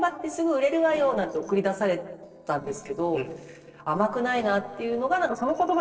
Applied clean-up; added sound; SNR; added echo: neural separator model SepFormer DNS4.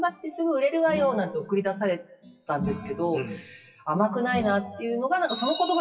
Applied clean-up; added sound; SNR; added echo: classical method WPE with log-MMSE.